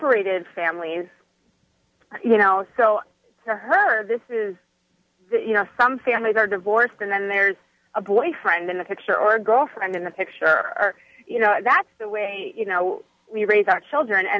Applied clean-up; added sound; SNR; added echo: none; none; none; none.